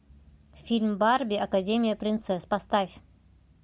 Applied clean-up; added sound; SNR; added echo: none; none; none; none.